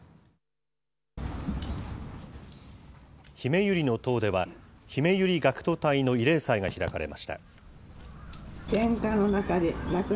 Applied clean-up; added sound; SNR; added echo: none; Fireworks; 18 dB; none.